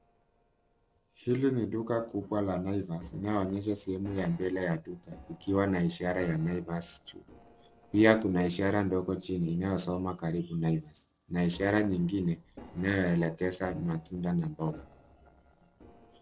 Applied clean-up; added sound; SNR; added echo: neural separator model SepFormer DNS4.